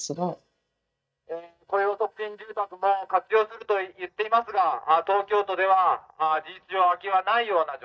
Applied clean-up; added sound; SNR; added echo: neural mask model DeepFilterNet 3.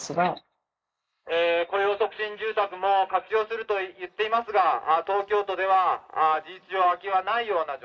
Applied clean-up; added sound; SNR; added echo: neural mask model Resemble Enhance denoiser.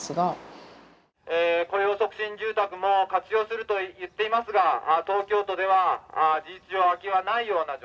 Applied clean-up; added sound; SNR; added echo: none; none; none; none.